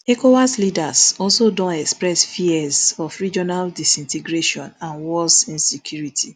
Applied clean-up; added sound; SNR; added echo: none; none; none; none.